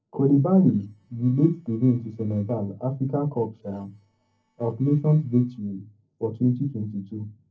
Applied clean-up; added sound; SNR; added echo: neural separator model SepFormer DNS4.